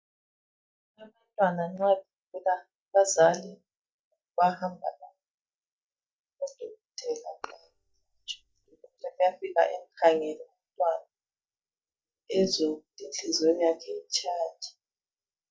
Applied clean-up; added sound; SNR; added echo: neural mask model DeepFilterNet 3.